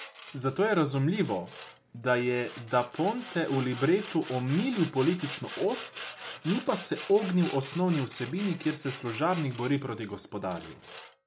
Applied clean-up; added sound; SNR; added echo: none; Sawing; 16 dB; none.